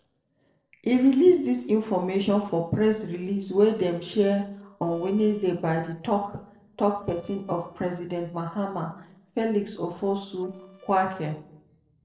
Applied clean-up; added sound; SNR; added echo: neural separator model SepFormer DNS4.